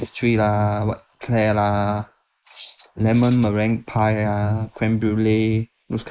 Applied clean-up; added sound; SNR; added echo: neural mask model Resemble Enhance denoiser.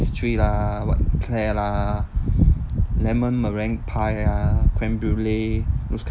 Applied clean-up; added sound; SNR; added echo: none; none; none; none.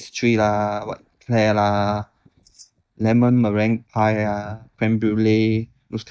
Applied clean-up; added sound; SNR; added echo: neural mask model DeepFilterNet 3.